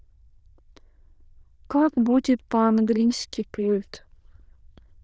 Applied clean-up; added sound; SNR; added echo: neural diffusion model UNIVERSE++.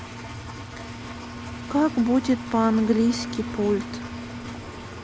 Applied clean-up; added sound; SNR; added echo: none; Engine; 9 dB; none.